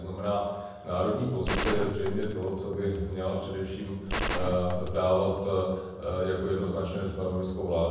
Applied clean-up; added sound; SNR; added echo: none; Gunshot, gunfire; 5 dB; reverberation time 1.1 s.